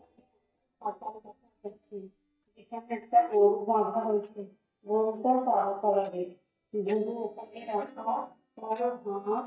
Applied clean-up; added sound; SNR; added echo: neural mask model DeepFilterNet 3.